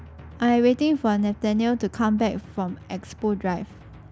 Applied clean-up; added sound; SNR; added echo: none; Drum; 20 dB; none.